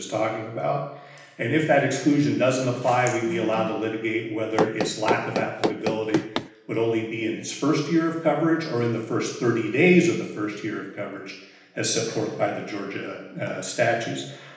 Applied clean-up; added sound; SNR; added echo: none; Run; 3 dB; reverberation time 0.9 s.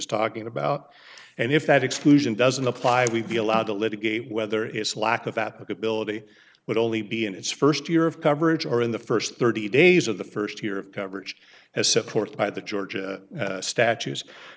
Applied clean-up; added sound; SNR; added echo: none; none; none; none.